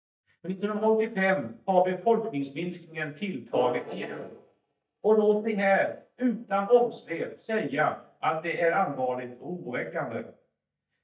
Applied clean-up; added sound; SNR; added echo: neural mask model DeepFilterNet 3.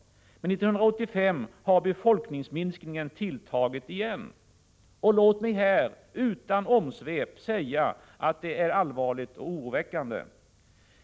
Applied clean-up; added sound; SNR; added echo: none; none; none; none.